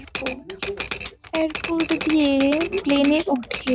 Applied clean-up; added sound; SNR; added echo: none; Typewriter; 8 dB; none.